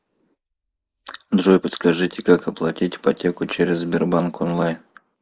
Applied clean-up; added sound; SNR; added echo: neural mask model Resemble Enhance denoiser.